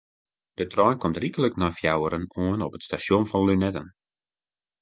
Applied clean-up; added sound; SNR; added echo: none; none; none; none.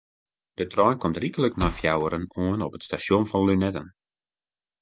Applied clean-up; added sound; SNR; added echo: none; Thump, thud; 12 dB; none.